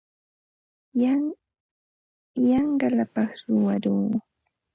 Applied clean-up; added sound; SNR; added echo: none; none; none; none.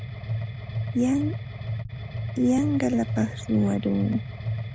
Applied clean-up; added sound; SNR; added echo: none; Mechanisms; 4 dB; none.